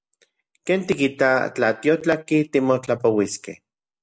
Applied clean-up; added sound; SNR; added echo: none; none; none; none.